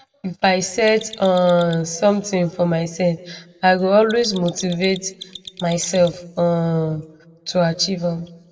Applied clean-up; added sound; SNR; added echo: none; Mechanisms; 18 dB; reverberation time 1.0 s.